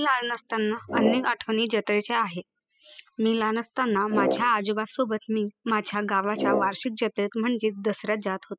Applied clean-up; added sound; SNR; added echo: classical method spectral subtraction.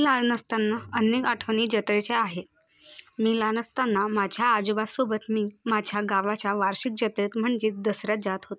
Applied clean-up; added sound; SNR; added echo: none; none; none; none.